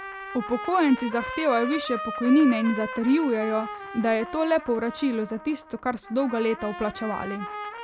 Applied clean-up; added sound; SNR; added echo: none; Trumpet; 11 dB; none.